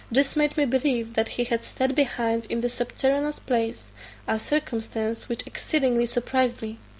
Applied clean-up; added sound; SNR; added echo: none; none; none; none.